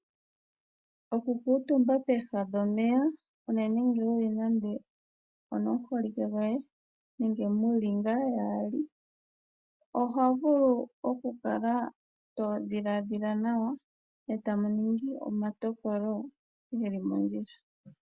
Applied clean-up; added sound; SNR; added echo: none; none; none; none.